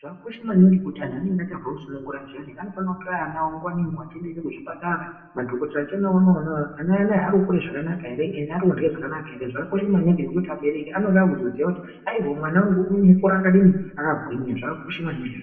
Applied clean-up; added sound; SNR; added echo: none; none; none; reverberation time 0.9 s.